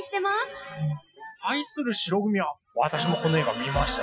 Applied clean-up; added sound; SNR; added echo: classical method Wiener filter.